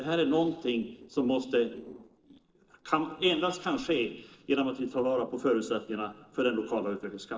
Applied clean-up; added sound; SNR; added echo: neural separator model SepFormer DNS4.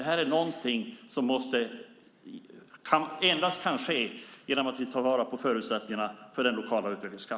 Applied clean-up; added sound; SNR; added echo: none; none; none; none.